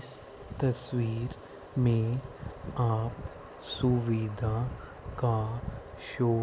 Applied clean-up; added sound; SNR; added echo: none; none; none; none.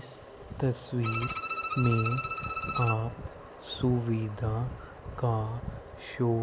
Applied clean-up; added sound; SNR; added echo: none; Bowed string instrument; 5 dB; none.